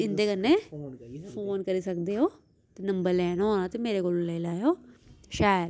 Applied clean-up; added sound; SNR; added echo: none; none; none; none.